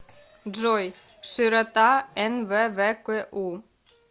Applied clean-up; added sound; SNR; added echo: none; none; none; none.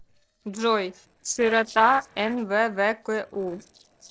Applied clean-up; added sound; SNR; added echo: neural separator model SepFormer DNS4.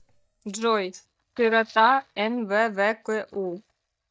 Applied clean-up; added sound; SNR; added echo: neural mask model DeepFilterNet 3.